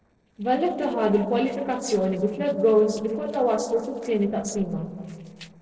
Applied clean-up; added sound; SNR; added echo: neural separator model SepFormer DNS4.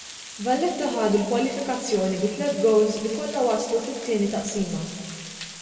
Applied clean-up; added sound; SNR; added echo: none; Water; 15 dB; reverberation time 1.9 s.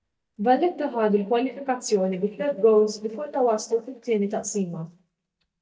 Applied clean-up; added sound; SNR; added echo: neural mask model DeepFilterNet 3.